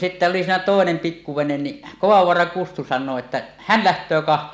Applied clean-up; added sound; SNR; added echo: none; none; none; none.